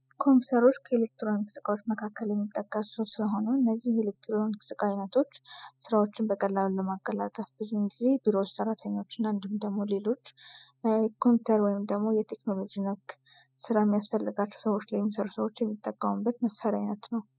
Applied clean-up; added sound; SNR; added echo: classical method spectral subtraction.